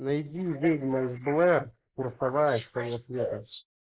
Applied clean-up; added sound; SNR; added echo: neural mask model Resemble Enhance denoiser.